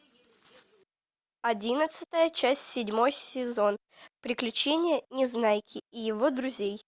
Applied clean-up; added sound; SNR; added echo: none; none; none; none.